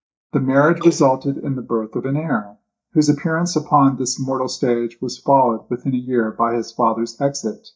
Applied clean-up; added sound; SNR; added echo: neural mask model DeepFilterNet 3.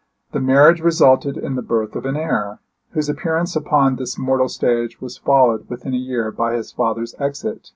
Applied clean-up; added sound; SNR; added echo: none; none; none; none.